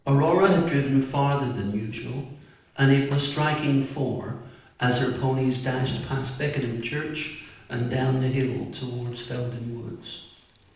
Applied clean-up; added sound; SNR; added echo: neural separator model SepFormer DNS4.